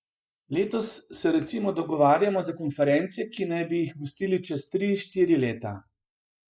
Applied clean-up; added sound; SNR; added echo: neural mask model Resemble Enhance denoiser.